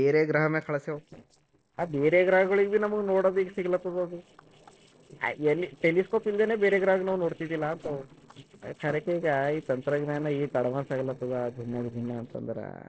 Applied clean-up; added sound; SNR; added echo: neural separator model SepFormer DNS4.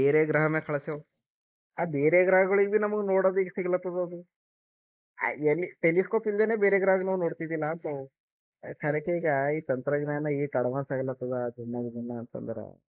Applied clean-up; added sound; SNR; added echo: neural mask model Resemble Enhance denoiser.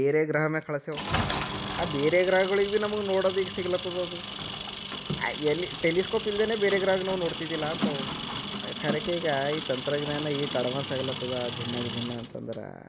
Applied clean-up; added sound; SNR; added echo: none; Engine; 5 dB; none.